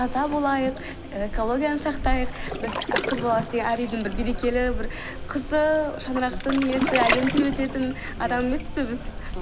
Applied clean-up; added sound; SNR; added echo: none; Waves, surf; 4 dB; none.